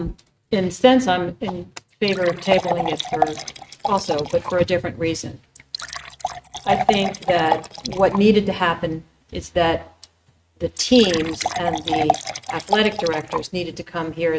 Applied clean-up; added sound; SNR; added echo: neural mask model RNNoise.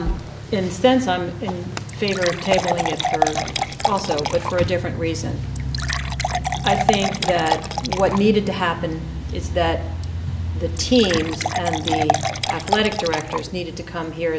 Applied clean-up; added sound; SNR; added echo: none; Fill (with liquid) / Water; 3 dB; none.